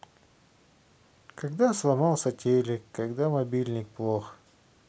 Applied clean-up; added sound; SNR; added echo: none; none; none; none.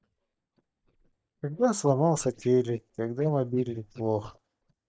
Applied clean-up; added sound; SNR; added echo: neural mask model DeepFilterNet 3.